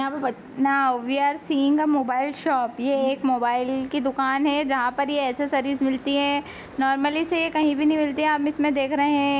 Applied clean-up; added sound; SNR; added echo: none; none; none; none.